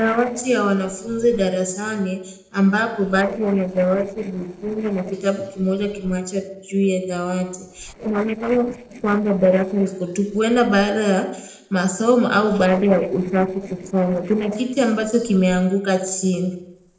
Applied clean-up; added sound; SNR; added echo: neural separator model SepFormer DNS4.